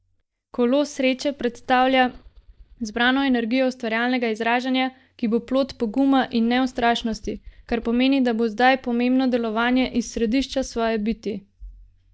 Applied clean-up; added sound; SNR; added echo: neural mask model DeepFilterNet 3.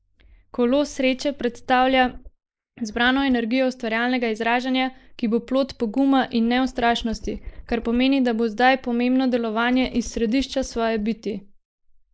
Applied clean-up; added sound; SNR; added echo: neural mask model Resemble Enhance denoiser.